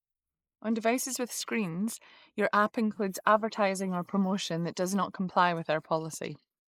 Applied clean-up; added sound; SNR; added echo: neural mask model Resemble Enhance denoiser.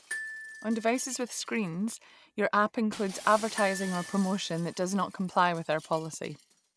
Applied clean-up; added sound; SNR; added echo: none; Glockenspiel + Shatter; 14 dB; none.